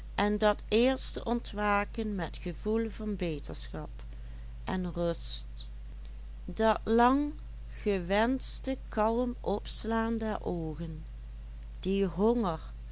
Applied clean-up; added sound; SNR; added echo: none; none; none; none.